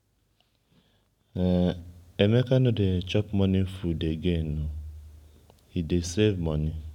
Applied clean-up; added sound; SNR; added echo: none; none; none; none.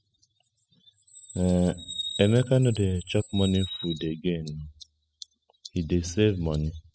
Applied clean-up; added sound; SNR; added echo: classical method spectral subtraction.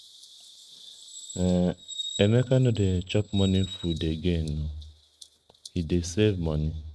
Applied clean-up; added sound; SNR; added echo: neural mask model RNNoise.